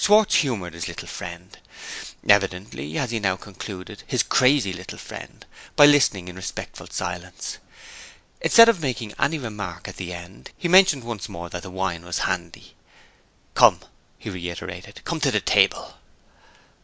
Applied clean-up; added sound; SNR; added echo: none; none; none; none.